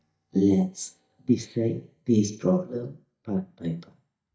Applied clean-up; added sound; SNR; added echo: neural mask model DeepFilterNet 3.